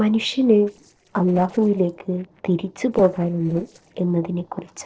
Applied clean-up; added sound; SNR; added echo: neural separator model SepFormer DNS4.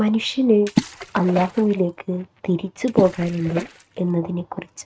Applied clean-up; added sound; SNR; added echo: neural mask model RNNoise.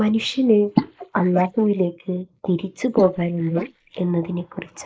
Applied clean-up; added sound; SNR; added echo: neural mask model Resemble Enhance denoiser.